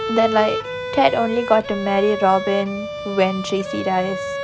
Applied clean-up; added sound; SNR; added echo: none; Bowed string instrument; 7 dB; none.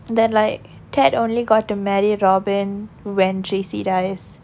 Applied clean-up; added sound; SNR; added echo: none; none; none; none.